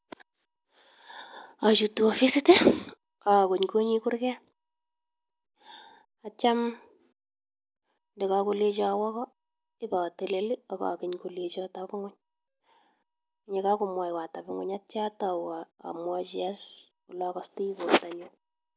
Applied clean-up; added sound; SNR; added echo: none; none; none; none.